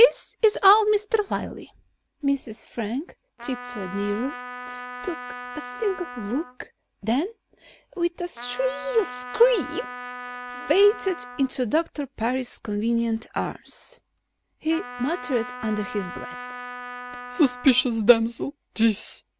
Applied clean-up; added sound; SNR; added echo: none; Trumpet; 12 dB; none.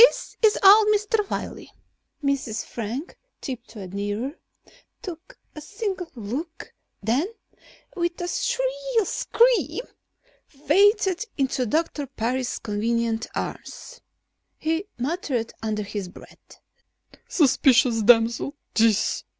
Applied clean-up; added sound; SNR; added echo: none; none; none; none.